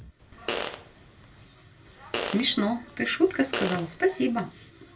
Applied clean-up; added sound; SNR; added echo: none; Fart; 8 dB; reverberation time 0.2 s.